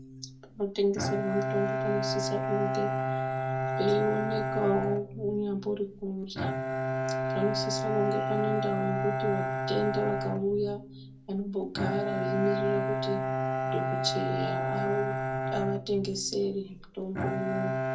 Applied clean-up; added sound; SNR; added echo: none; Bowed string instrument; 0 dB; reverberation time 0.2 s.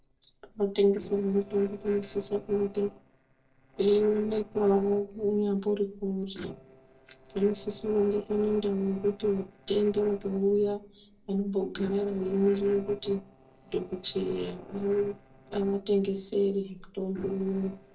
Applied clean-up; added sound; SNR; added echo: neural separator model SepFormer DNS4.